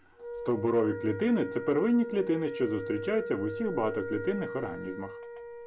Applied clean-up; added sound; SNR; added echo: none; Wind instrument, woodwind instrument; 8 dB; none.